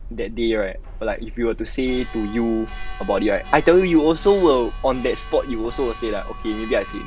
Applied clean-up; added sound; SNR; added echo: none; Church bell; 10 dB; none.